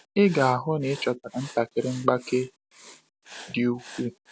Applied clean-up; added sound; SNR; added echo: none; Writing; 20 dB; none.